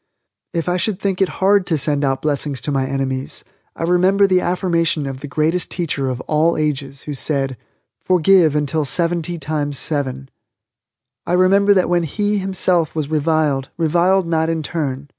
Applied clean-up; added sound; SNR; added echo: none; none; none; none.